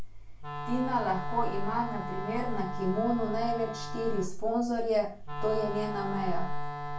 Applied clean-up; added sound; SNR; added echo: none; Wind instrument, woodwind instrument; 9 dB; reverberation time 0.3 s.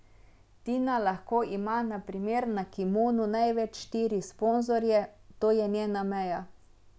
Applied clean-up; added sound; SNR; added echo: none; none; none; none.